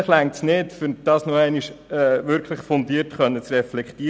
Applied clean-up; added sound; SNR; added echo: none; none; none; none.